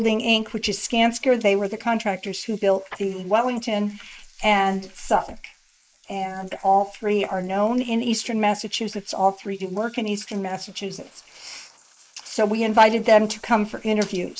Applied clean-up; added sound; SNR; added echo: neural mask model Resemble Enhance denoiser.